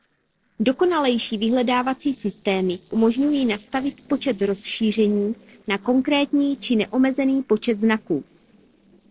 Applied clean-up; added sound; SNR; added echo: neural separator model SepFormer DNS4.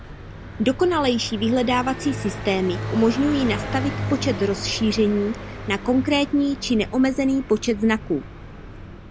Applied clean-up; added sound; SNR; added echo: none; Car passing by; 9 dB; none.